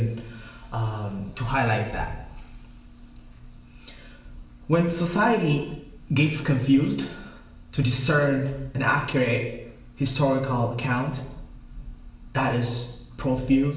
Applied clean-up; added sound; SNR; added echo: none; none; none; reverberation time 0.9 s.